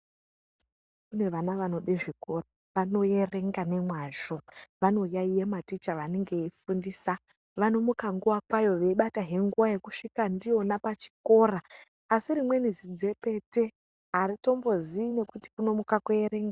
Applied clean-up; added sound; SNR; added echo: none; none; none; none.